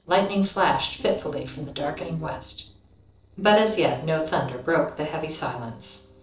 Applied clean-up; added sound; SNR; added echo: neural separator model SepFormer DNS4.